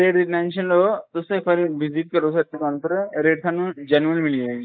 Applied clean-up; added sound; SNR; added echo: neural mask model Resemble Enhance denoiser.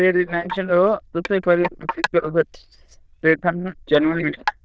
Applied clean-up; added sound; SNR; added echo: neural diffusion model UNIVERSE++.